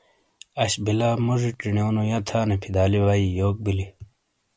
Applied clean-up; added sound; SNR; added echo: none; none; none; none.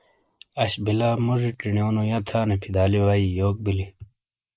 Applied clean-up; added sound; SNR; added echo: neural mask model Resemble Enhance denoiser.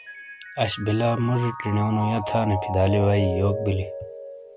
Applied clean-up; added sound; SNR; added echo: none; Mallet percussion; 8 dB; none.